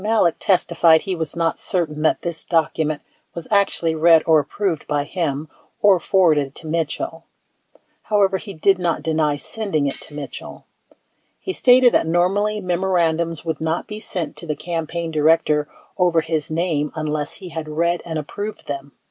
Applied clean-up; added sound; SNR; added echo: none; Cutlery, silverware; 18 dB; none.